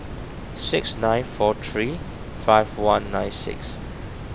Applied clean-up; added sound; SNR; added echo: none; Water; 9 dB; none.